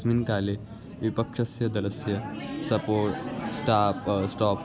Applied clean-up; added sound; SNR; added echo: none; none; none; none.